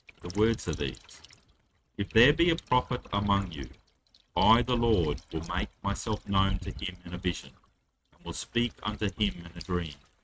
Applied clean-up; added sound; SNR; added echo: neural mask model RNNoise.